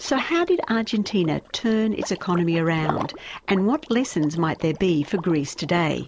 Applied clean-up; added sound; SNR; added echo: none; Liquid; 16 dB; none.